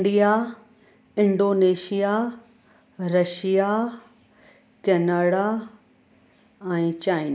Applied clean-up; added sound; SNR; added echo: none; none; none; none.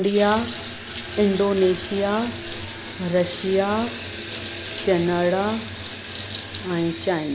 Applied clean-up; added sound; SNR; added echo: none; Bathtub (filling or washing) / Water tap, faucet; 10 dB; none.